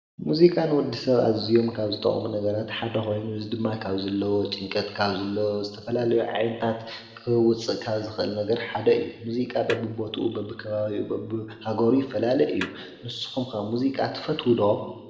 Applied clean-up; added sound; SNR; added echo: none; Snare drum; 17 dB; reverberation time 1.3 s.